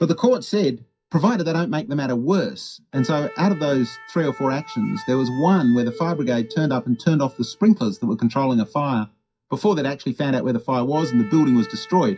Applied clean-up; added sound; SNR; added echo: classical method WPE with log-MMSE.